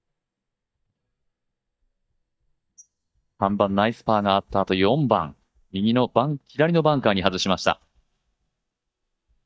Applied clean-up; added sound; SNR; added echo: neural mask model DeepFilterNet 3.